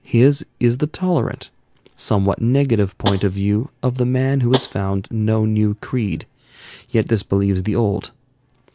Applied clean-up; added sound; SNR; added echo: none; Tap; 11 dB; none.